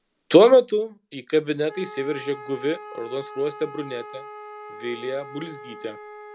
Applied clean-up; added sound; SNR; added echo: none; Wind instrument, woodwind instrument; 17 dB; none.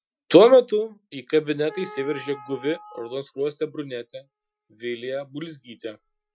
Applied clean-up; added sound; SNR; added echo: classical method Wiener filter.